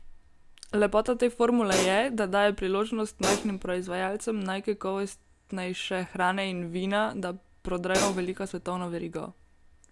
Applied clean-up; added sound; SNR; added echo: none; Hi-hat; 5 dB; none.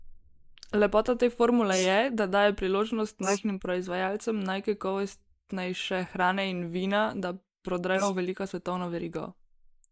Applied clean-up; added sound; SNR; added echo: neural mask model Resemble Enhance denoiser.